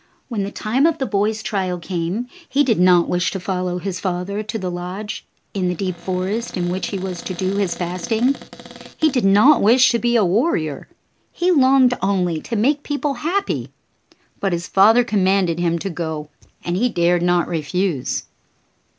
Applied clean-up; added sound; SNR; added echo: none; Cupboard open or close; 18 dB; none.